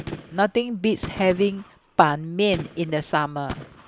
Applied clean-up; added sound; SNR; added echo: none; Gunshot, gunfire; 15 dB; none.